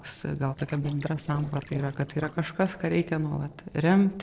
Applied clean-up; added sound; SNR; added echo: neural separator model SepFormer DNS4.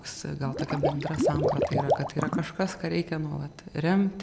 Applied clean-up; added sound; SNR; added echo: none; Water / Liquid; 0 dB; none.